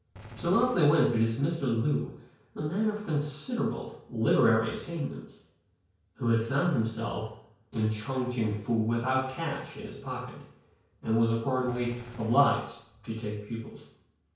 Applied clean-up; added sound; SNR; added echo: none; Gunshot, gunfire; 20 dB; reverberation time 0.5 s.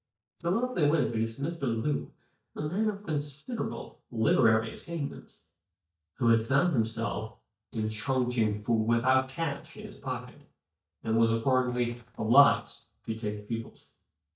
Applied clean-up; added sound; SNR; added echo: neural mask model DeepFilterNet 3.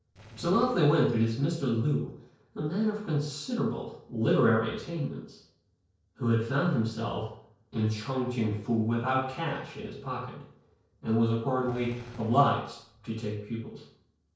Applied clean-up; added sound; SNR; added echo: neural separator model SepFormer DNS4.